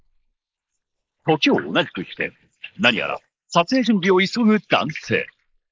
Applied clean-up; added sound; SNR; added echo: neural mask model Resemble Enhance denoiser.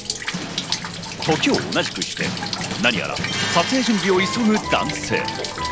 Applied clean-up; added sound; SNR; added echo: none; Rain; 8 dB; none.